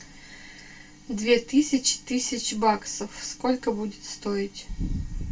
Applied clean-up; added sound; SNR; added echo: none; none; none; reverberation time 0.2 s.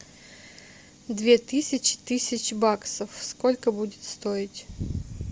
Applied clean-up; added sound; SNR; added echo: none; none; none; none.